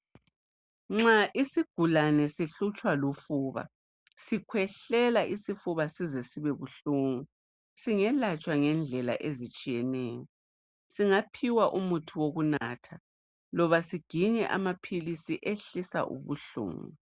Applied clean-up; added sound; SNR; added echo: none; none; none; none.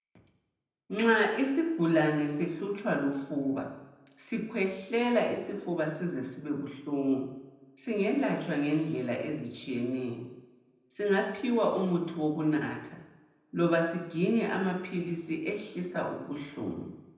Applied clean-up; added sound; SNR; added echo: none; none; none; reverberation time 0.8 s.